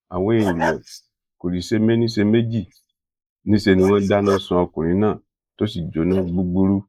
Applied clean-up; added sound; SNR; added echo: neural mask model Resemble Enhance denoiser.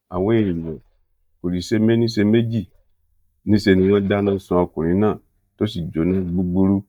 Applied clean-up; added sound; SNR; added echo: neural mask model DeepFilterNet 3.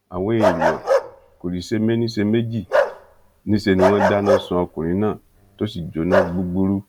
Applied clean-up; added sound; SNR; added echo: none; Bark; 2 dB; none.